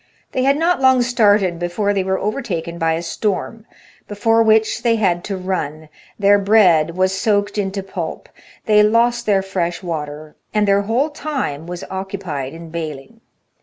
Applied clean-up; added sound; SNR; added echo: none; none; none; none.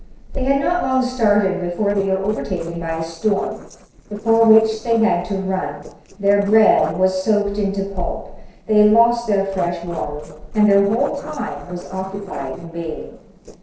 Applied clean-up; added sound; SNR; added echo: neural separator model SepFormer DNS4.